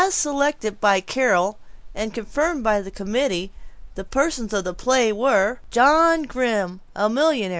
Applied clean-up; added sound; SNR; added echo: none; Rain; 18 dB; none.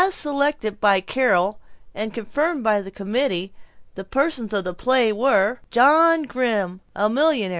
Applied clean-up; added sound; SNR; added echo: none; none; none; none.